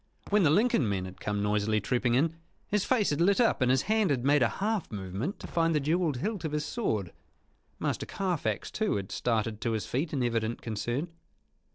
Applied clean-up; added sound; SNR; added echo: neural separator model SepFormer DNS4.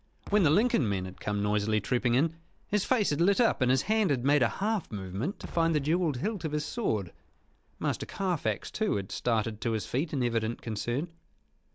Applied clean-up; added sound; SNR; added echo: none; Explosion; 20 dB; none.